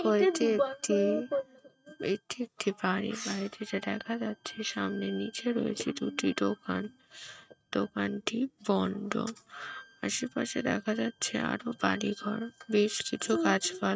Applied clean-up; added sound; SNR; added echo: neural mask model RNNoise.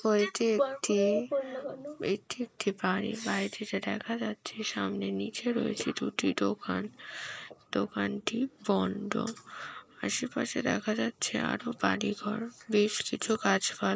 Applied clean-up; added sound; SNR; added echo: neural mask model Resemble Enhance denoiser.